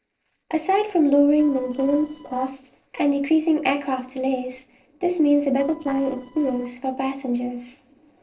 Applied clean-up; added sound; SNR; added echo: neural separator model SepFormer DNS4.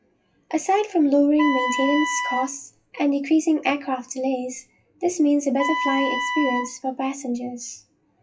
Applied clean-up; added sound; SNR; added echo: classical method WPE with log-MMSE.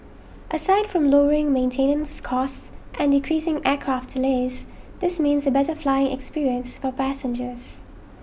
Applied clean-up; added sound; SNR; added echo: none; none; none; none.